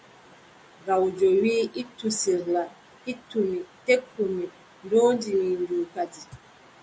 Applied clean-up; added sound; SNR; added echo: none; none; none; none.